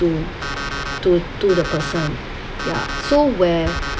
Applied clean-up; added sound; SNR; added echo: none; Alarm; 10 dB; none.